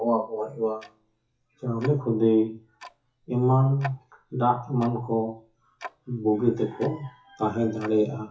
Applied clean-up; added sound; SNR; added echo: classical method WPE with log-MMSE.